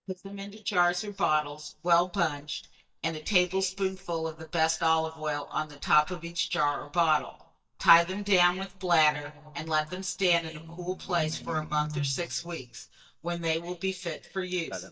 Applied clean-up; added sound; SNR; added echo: neural mask model DeepFilterNet 3.